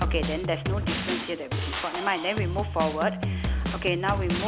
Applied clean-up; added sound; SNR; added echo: none; Drum kit; 0 dB; none.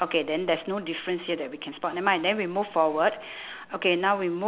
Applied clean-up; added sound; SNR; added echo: none; none; none; none.